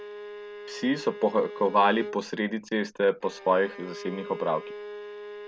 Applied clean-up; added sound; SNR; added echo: none; Bowed string instrument; 13 dB; none.